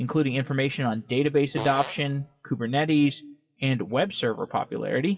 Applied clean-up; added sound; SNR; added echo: classical method WPE with log-MMSE.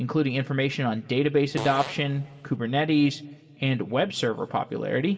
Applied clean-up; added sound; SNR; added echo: none; Fart; 12 dB; reverberation time 0.3 s.